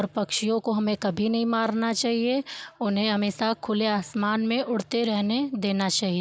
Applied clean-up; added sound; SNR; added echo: none; none; none; none.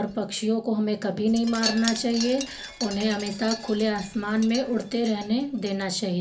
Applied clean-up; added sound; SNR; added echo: none; Wind chime; 12 dB; reverberation time 0.3 s.